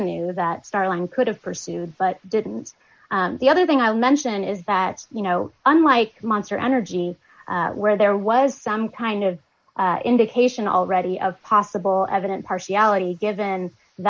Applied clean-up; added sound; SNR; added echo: neural mask model Resemble Enhance denoiser.